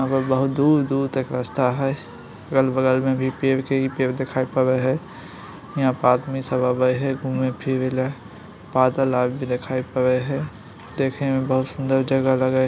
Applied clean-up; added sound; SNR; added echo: none; none; none; none.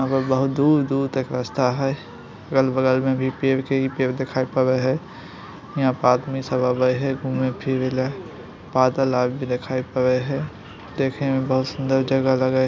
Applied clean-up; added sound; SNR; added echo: none; Subway, metro, underground; 20 dB; none.